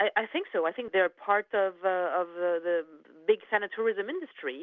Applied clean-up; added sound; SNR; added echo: none; none; none; none.